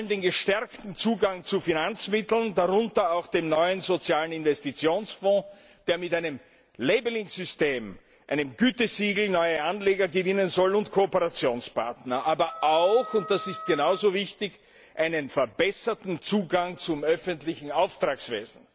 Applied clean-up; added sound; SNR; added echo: none; Wind instrument, woodwind instrument; 12 dB; none.